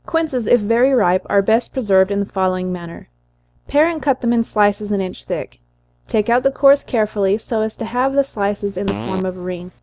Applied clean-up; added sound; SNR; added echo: none; Fart; 11 dB; none.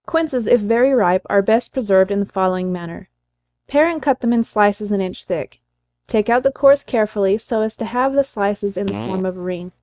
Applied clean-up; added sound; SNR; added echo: neural mask model RNNoise.